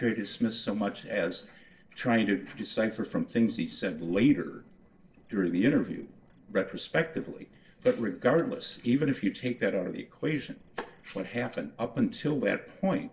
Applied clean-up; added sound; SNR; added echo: neural separator model SepFormer DNS4.